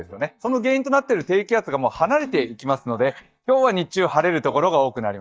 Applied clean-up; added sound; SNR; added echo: neural mask model DeepFilterNet 3.